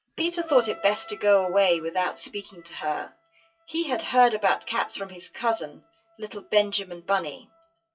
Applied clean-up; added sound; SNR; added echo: classical method WPE with log-MMSE.